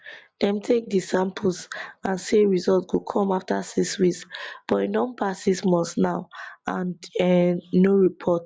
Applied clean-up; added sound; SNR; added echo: none; none; none; none.